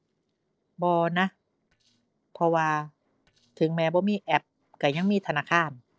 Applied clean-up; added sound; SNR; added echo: neural separator model SepFormer DNS4.